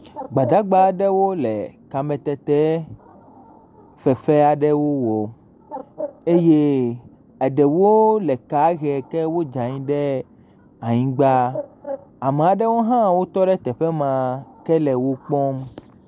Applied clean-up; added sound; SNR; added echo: none; Bird; 19 dB; none.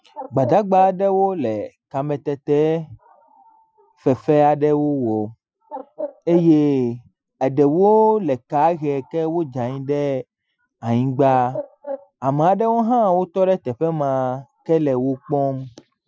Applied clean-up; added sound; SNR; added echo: classical method Wiener filter.